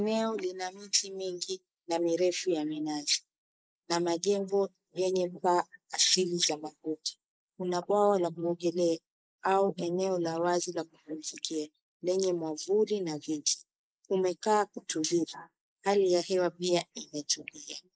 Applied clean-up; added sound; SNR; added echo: neural mask model Resemble Enhance denoiser.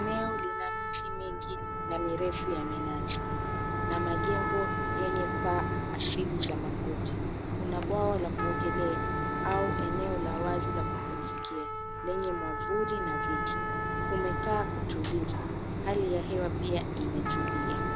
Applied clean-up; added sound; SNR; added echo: none; Trumpet + Mechanisms; -3 dB; none.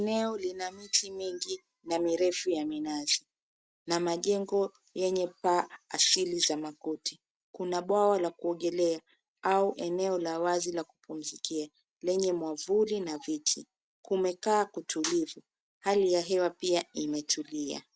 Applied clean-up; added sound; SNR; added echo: none; none; none; none.